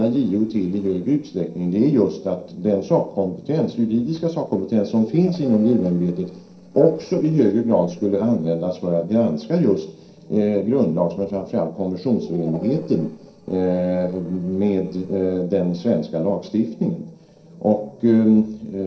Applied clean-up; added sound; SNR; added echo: neural separator model SepFormer DNS4.